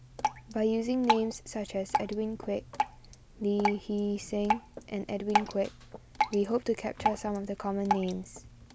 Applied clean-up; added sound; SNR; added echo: none; Drip; 3 dB; none.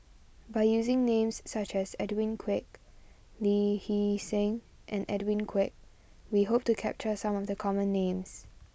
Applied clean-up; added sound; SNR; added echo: none; none; none; none.